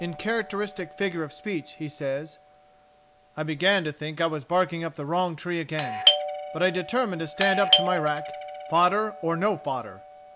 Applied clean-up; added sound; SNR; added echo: none; Doorbell; 3 dB; none.